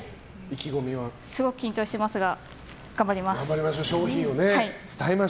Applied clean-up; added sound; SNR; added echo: none; none; none; none.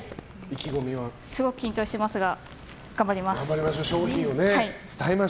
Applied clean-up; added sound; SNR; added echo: none; Crumpling, crinkling; 17 dB; none.